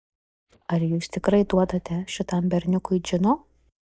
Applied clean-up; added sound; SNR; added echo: neural mask model DeepFilterNet 3.